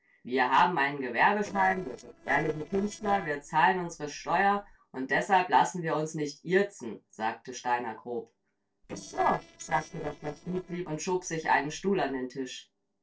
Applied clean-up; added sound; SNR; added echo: neural separator model SepFormer DNS4.